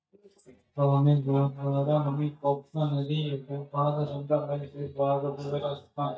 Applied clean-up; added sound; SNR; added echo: neural mask model DeepFilterNet 3.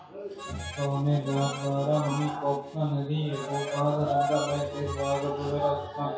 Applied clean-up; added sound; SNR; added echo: none; Harmonica; 13 dB; reverberation time 0.6 s.